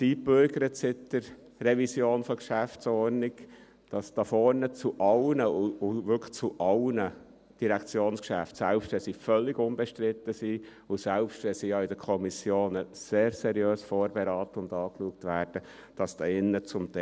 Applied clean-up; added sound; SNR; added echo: none; none; none; none.